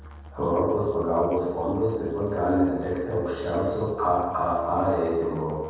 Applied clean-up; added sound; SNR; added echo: none; Musical instrument; 18 dB; reverberation time 1.2 s.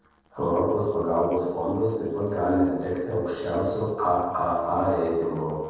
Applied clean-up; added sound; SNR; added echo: neural separator model SepFormer DNS4.